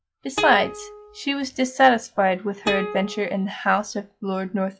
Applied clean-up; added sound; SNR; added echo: classical method log-MMSE.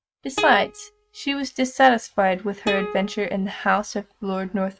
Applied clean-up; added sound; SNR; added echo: neural mask model RNNoise.